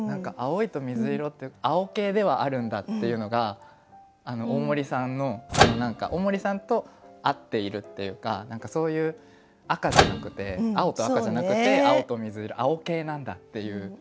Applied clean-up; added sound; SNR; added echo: none; Microwave oven; -2 dB; none.